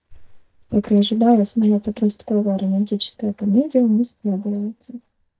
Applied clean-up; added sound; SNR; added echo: neural mask model DeepFilterNet 3.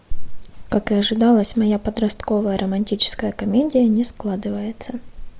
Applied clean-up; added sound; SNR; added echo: none; none; none; none.